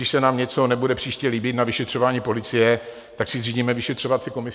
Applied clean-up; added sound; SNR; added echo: none; none; none; none.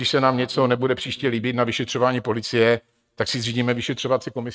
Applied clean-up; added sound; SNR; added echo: neural mask model RNNoise.